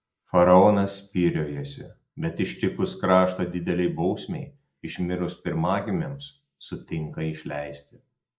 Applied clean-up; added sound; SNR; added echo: neural mask model Resemble Enhance denoiser.